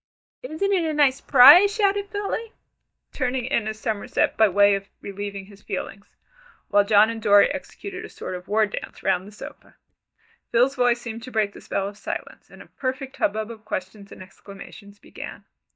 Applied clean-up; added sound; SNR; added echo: neural mask model DeepFilterNet 3.